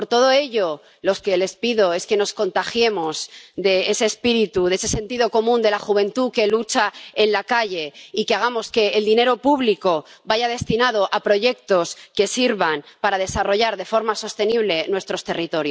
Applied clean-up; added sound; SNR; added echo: none; none; none; none.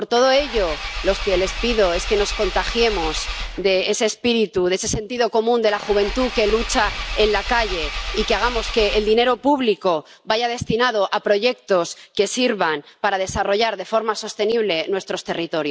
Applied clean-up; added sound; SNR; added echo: none; Engine / Car; 7 dB; none.